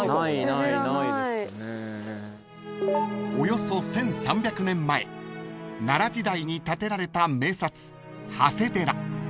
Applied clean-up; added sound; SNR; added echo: none; none; none; none.